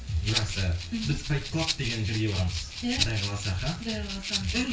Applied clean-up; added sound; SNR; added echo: none; Rattle (instrument); 6 dB; reverberation time 0.4 s.